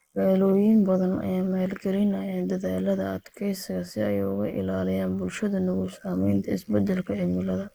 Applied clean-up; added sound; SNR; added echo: neural mask model Resemble Enhance denoiser.